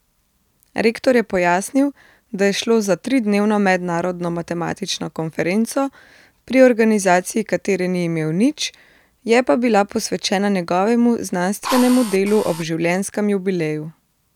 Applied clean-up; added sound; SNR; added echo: none; Drill; 9 dB; none.